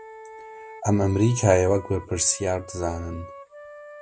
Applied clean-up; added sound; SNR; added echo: none; Wind instrument, woodwind instrument; 18 dB; none.